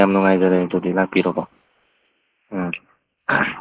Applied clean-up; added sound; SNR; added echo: neural mask model Resemble Enhance denoiser.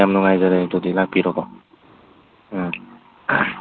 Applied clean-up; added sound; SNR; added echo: none; none; none; none.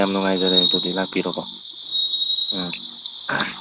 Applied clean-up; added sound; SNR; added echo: none; Bird vocalization, bird call, bird song; -4 dB; none.